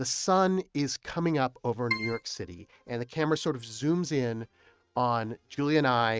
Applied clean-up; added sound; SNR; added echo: neural mask model RNNoise.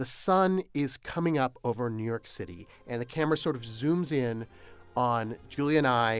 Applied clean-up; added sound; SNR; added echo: none; none; none; none.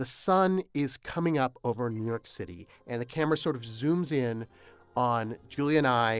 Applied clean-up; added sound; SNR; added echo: neural separator model SepFormer DNS4.